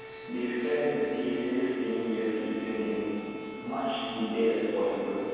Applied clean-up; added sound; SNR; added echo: none; Bowed string instrument; 14 dB; reverberation time 2.1 s.